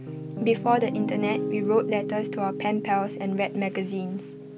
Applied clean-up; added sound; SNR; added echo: none; Piano; 5 dB; none.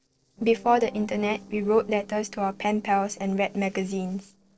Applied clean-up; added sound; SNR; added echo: neural separator model SepFormer DNS4.